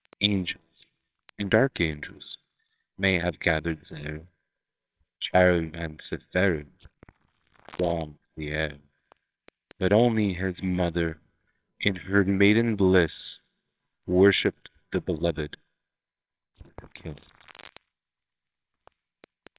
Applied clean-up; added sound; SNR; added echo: neural separator model SepFormer WHAMR!.